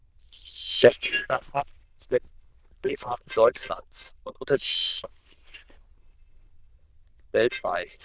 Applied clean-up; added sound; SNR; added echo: neural diffusion model UNIVERSE++.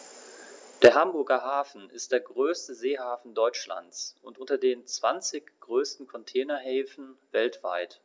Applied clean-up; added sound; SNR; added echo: none; none; none; none.